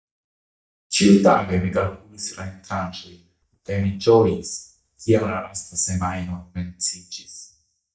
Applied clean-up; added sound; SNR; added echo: neural mask model DeepFilterNet 3.